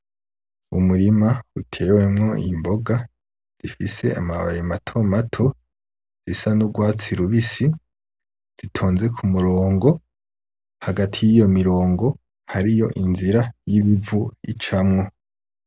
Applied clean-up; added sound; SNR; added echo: none; none; none; none.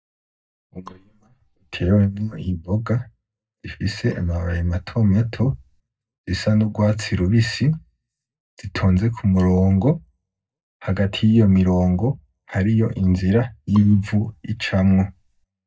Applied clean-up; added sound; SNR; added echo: neural mask model DeepFilterNet 3.